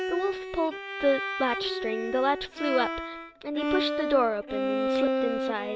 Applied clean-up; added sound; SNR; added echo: none; Bowed string instrument; 2 dB; none.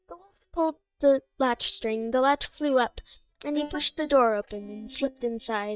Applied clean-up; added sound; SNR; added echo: neural mask model DeepFilterNet 3.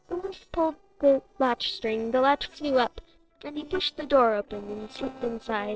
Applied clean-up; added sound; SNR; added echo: neural separator model SepFormer DNS4.